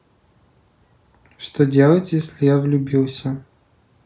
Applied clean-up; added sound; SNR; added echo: none; none; none; none.